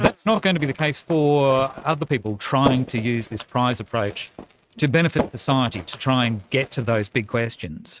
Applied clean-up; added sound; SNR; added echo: neural mask model RNNoise.